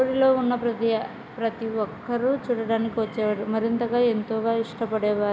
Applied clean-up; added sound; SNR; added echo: none; none; none; none.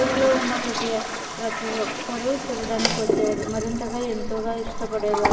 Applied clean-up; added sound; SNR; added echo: none; Toilet flush; 1 dB; reverberation time 1.8 s.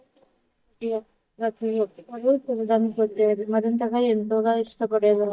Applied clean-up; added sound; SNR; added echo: neural mask model DeepFilterNet 3.